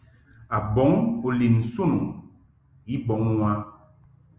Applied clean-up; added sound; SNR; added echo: none; none; none; none.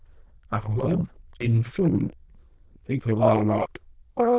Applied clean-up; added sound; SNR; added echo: neural diffusion model UNIVERSE++.